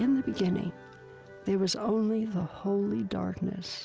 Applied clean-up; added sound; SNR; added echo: none; none; none; none.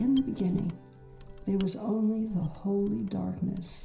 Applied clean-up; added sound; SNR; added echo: none; Mechanisms; 18 dB; reverberation time 0.5 s.